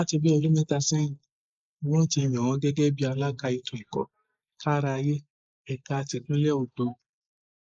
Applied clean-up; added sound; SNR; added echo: neural mask model Resemble Enhance denoiser.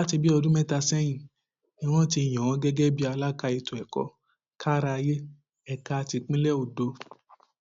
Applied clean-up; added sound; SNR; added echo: none; none; none; none.